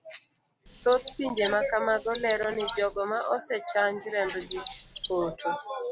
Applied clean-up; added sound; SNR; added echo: none; Chirp, tweet; 4 dB; none.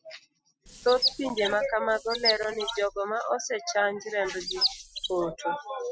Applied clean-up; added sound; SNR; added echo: classical method spectral subtraction.